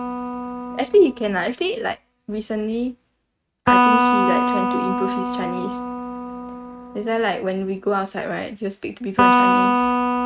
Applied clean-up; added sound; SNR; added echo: neural mask model RNNoise.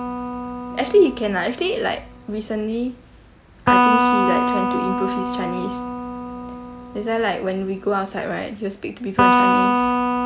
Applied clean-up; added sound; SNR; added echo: none; Electric guitar; -2 dB; none.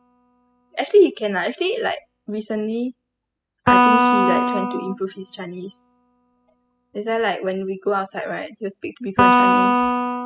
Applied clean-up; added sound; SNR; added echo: classical method spectral subtraction.